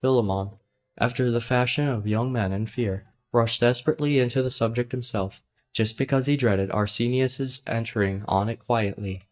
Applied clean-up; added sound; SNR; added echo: neural mask model DeepFilterNet 3.